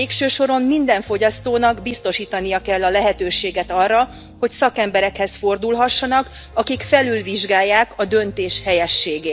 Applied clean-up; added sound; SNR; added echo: none; Piano; 20 dB; none.